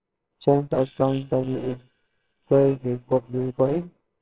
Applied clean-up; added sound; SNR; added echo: neural separator model SepFormer WHAMR!.